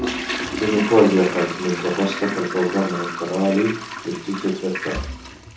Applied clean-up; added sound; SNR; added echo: none; Toilet flush; 7 dB; reverberation time 1.0 s.